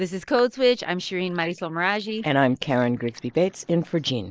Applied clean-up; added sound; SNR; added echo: neural mask model Resemble Enhance denoiser.